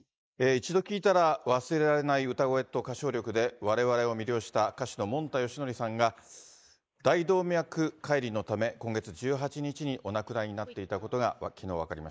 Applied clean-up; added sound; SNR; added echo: neural mask model Resemble Enhance denoiser.